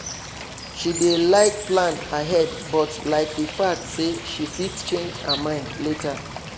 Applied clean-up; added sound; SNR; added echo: none; Water / Bird; 9 dB; none.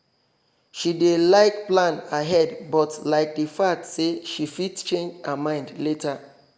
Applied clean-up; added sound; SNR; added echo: none; none; none; none.